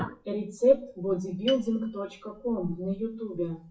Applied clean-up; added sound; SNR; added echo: classical method WPE with log-MMSE.